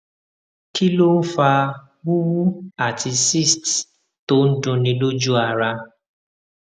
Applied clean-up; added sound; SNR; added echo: none; none; none; none.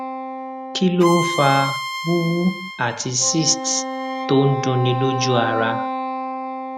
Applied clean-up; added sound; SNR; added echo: none; Bowed string instrument + Wind instrument, woodwind instrument; 5 dB; none.